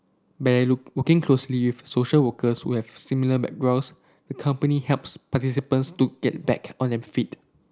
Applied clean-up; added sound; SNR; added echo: none; none; none; none.